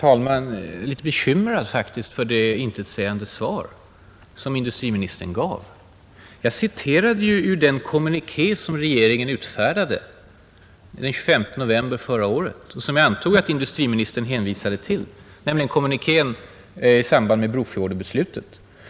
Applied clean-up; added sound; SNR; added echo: none; none; none; none.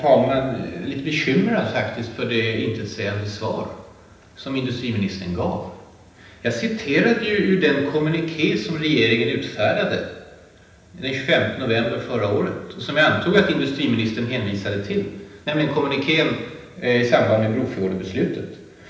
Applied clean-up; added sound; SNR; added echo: none; none; none; reverberation time 0.9 s.